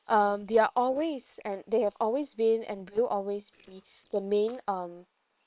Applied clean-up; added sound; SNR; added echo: neural separator model SepFormer WHAM!.